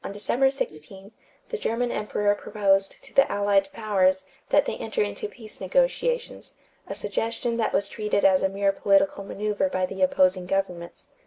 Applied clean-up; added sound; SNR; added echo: neural mask model Resemble Enhance denoiser.